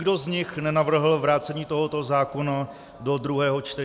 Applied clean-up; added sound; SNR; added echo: none; none; none; none.